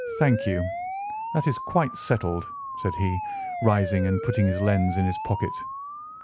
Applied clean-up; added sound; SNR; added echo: none; Siren; 7 dB; none.